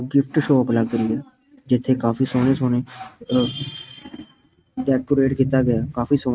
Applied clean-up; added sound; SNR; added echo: neural mask model RNNoise.